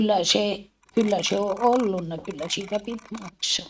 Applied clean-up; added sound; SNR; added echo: neural mask model RNNoise.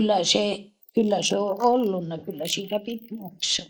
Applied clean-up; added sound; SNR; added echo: neural mask model Resemble Enhance denoiser.